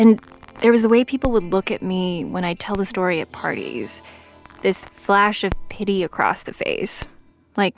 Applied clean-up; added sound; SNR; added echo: none; Crackle; 15 dB; none.